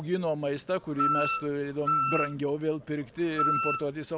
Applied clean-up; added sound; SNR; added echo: none; Wind instrument, woodwind instrument; -2 dB; none.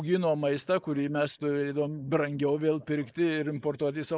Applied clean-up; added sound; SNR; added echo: neural mask model Resemble Enhance denoiser.